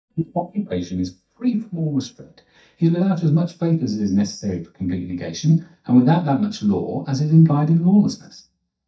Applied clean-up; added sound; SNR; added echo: neural mask model DeepFilterNet 3.